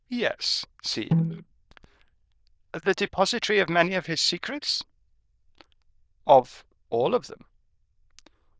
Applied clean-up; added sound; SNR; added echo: neural diffusion model UNIVERSE++.